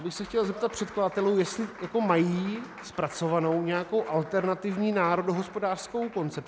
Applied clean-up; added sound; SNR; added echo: none; Applause; 18 dB; none.